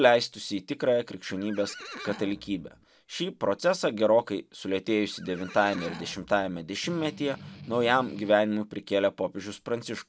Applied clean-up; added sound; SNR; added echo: none; Livestock, farm animals, working animals + Strum; 17 dB; none.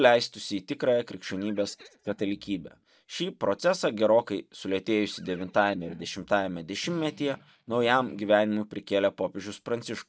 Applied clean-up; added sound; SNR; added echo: neural mask model DeepFilterNet 3.